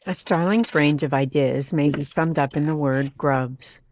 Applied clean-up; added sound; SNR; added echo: neural mask model Resemble Enhance denoiser.